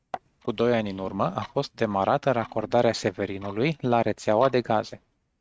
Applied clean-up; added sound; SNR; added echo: neural mask model RNNoise.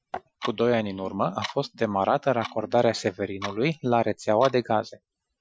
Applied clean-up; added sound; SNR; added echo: classical method Wiener filter.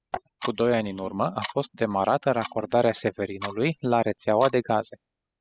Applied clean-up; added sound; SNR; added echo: classical method spectral subtraction.